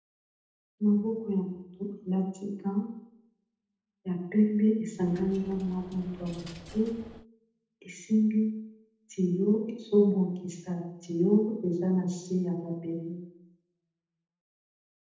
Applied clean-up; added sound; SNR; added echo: neural separator model SepFormer DNS4.